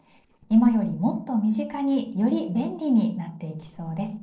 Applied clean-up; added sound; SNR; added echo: neural separator model SepFormer DNS4.